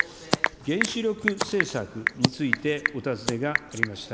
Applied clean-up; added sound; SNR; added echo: none; Telephone / Typing + Scissors; -1 dB; none.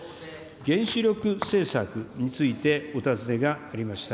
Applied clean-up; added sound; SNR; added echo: none; none; none; none.